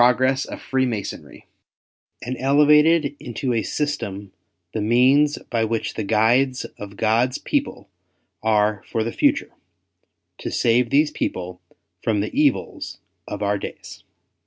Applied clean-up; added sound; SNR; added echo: none; none; none; none.